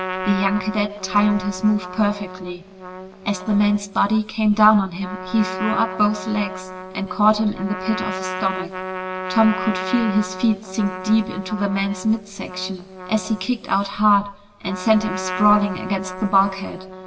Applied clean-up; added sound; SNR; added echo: none; Trumpet; 10 dB; reverberation time 1.4 s.